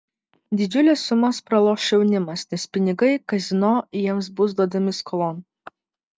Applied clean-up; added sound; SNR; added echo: none; none; none; none.